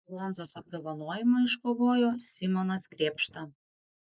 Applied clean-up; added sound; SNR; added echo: neural mask model Resemble Enhance denoiser.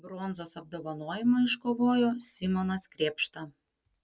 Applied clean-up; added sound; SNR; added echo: none; none; none; none.